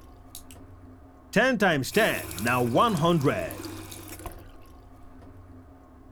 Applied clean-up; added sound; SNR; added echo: none; Water tap, faucet; 13 dB; none.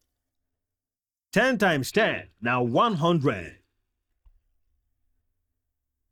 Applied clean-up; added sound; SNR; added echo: neural mask model DeepFilterNet 3.